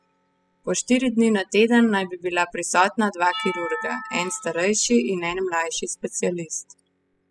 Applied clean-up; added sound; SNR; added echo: classical method spectral subtraction.